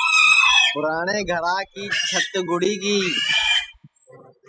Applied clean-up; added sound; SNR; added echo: classical method spectral subtraction.